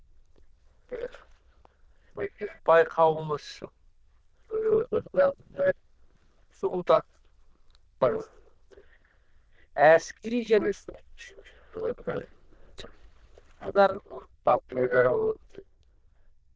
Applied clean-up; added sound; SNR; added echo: neural diffusion model UNIVERSE++.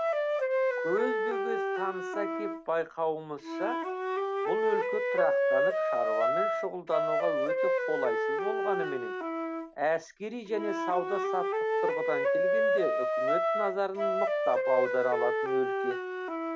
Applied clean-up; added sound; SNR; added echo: none; Wind instrument, woodwind instrument; -4 dB; none.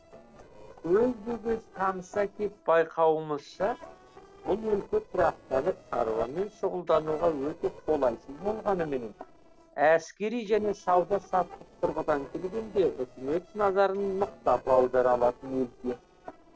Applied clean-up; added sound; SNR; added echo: neural separator model SepFormer DNS4.